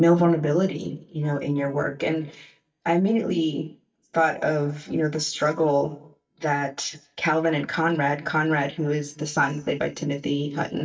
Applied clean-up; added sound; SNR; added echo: neural mask model DeepFilterNet 3.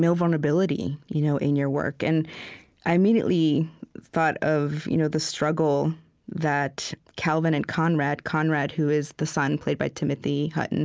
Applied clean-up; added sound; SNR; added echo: none; none; none; none.